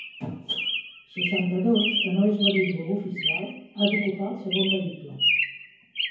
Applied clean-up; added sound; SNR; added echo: none; Chirp, tweet; 2 dB; reverberation time 0.9 s.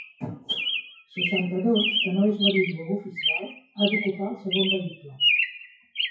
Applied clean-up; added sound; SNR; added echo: classical method WPE with log-MMSE.